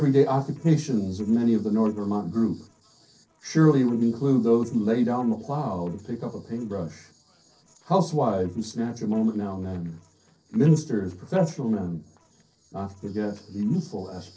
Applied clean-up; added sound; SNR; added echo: neural separator model SepFormer DNS4.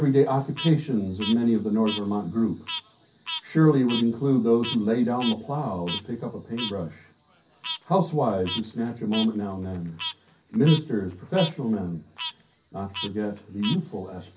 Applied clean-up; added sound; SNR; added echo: none; Frog; 12 dB; reverberation time 0.3 s.